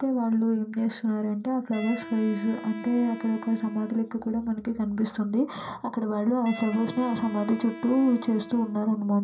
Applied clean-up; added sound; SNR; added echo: none; Wind instrument, woodwind instrument; 17 dB; reverberation time 0.3 s.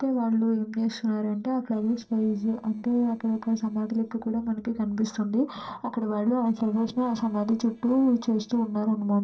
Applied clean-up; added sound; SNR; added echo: neural separator model SepFormer DNS4.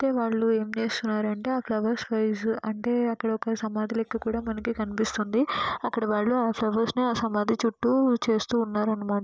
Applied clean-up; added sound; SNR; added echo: none; none; none; none.